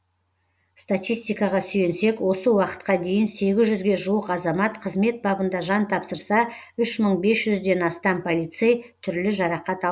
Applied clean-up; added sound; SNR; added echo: none; none; none; none.